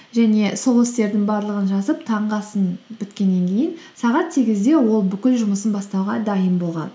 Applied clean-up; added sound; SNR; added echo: none; none; none; none.